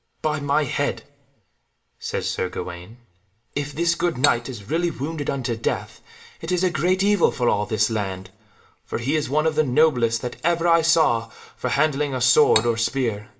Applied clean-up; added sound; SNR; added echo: none; Cutlery, silverware; 6 dB; reverberation time 0.3 s.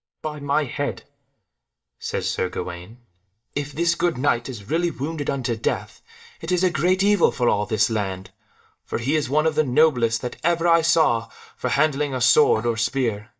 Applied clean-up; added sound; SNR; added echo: neural mask model DeepFilterNet 3.